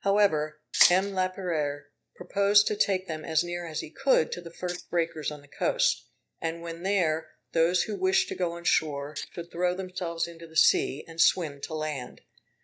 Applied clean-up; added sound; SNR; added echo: neural mask model DeepFilterNet 3.